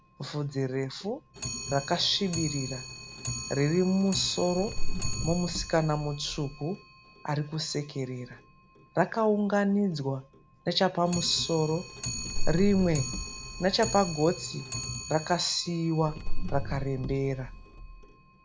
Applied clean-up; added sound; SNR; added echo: none; Car + Clock; 4 dB; none.